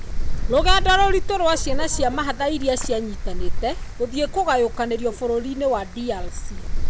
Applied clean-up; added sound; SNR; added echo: none; Wind; 0 dB; none.